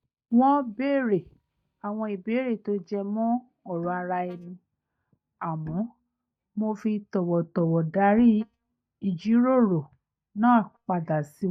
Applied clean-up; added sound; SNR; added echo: neural mask model DeepFilterNet 3.